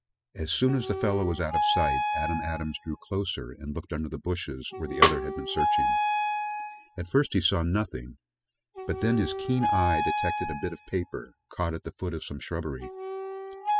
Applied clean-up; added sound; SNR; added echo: classical method spectral subtraction.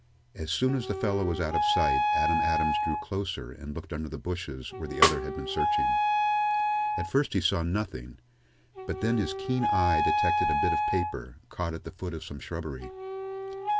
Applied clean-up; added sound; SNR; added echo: none; Snare drum + Wind instrument, woodwind instrument; -2 dB; none.